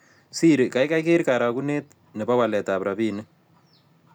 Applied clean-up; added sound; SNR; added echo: none; none; none; none.